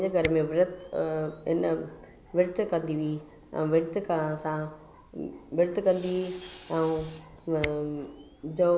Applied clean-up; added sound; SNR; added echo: none; Tools + Camera; 17 dB; none.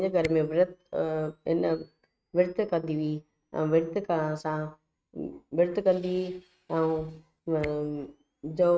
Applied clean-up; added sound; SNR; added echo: neural mask model RNNoise.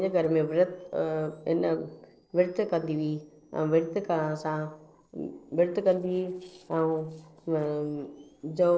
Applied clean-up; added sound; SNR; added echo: neural separator model SepFormer DNS4.